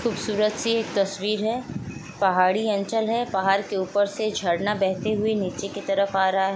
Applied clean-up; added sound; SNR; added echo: none; none; none; none.